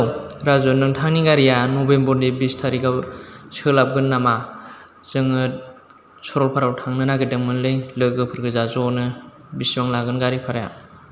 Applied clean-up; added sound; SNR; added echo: none; none; none; none.